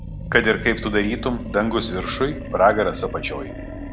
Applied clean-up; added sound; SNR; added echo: none; Animal; 9 dB; none.